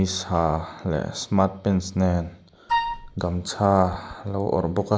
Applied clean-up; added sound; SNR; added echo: none; Wind instrument, woodwind instrument; 3 dB; none.